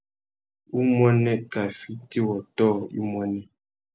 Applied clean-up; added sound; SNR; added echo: none; none; none; none.